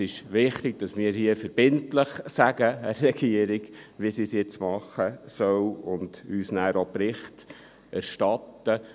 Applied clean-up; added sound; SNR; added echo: none; none; none; none.